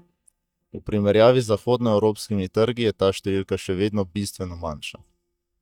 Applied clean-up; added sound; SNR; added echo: neural mask model DeepFilterNet 3.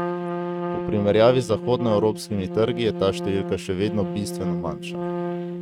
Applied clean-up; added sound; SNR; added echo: neural mask model RNNoise.